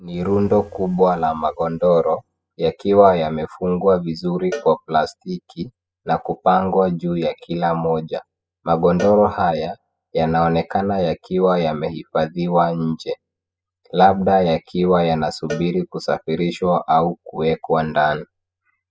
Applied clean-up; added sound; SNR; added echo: classical method spectral subtraction.